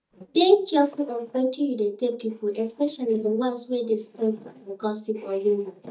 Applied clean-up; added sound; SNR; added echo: neural mask model DeepFilterNet 3.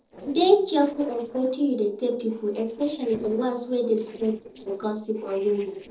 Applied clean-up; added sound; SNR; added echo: neural separator model SepFormer DNS4.